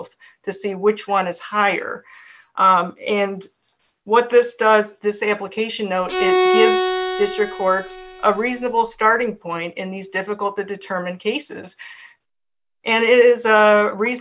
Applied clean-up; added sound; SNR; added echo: none; Bowed string instrument; 2 dB; none.